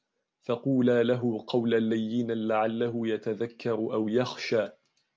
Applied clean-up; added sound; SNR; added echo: none; none; none; none.